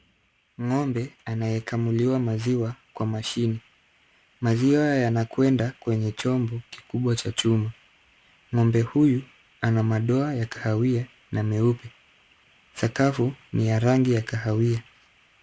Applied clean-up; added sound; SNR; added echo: none; none; none; none.